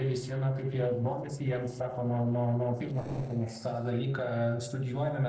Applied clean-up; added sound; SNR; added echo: neural separator model SepFormer DNS4.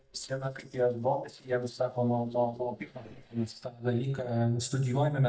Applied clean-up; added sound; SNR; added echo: neural mask model DeepFilterNet 3.